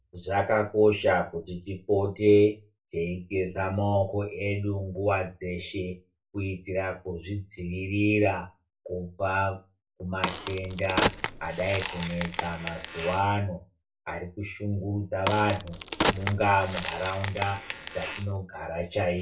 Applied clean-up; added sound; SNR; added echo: none; Crack; 3 dB; reverberation time 0.2 s.